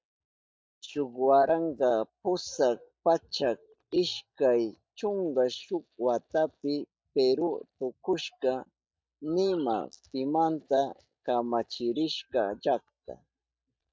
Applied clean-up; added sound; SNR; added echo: neural mask model DeepFilterNet 3.